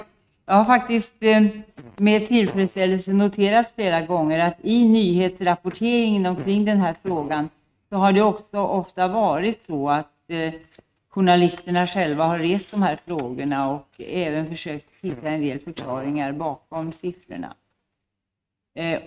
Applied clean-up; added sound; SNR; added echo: neural mask model RNNoise.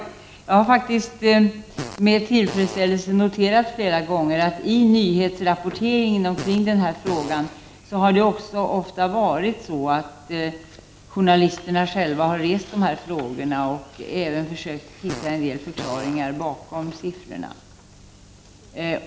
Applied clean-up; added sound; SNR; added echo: none; Fart; 14 dB; none.